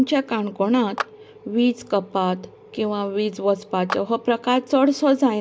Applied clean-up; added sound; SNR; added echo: none; Clapping; 14 dB; none.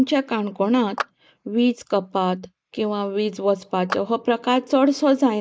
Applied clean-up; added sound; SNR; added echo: neural mask model Resemble Enhance denoiser.